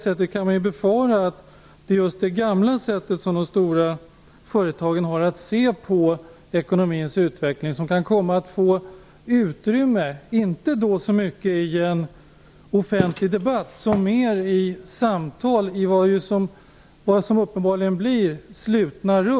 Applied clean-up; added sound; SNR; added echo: none; Walk, footsteps; 10 dB; none.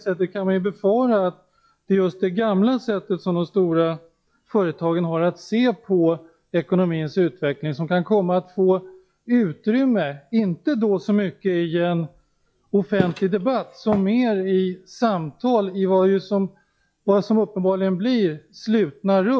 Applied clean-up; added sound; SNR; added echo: classical method log-MMSE.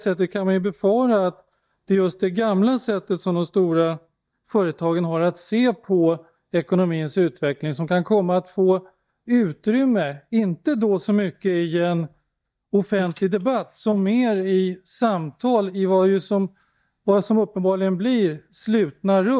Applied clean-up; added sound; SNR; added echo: neural mask model DeepFilterNet 3.